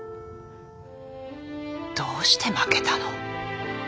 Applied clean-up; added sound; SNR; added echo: none; none; none; none.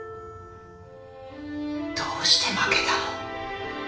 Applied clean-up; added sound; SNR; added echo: none; none; none; reverberation time 0.5 s.